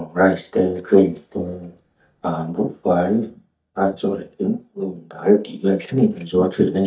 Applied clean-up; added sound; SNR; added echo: neural mask model DeepFilterNet 3.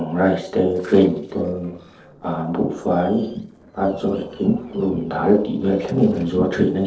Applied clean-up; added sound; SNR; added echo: neural separator model SepFormer DNS4.